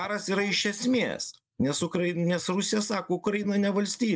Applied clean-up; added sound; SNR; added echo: neural mask model Resemble Enhance denoiser.